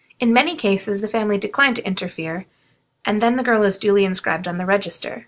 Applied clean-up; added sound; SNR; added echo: none; none; none; none.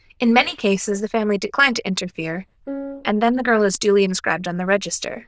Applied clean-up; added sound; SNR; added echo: neural diffusion model UNIVERSE++.